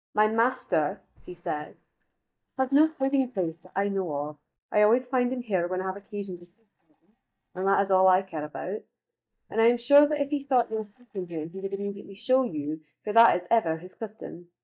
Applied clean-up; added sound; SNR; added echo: neural mask model DeepFilterNet 3.